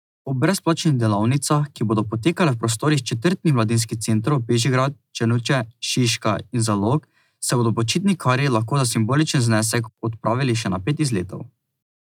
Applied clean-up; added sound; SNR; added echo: none; none; none; none.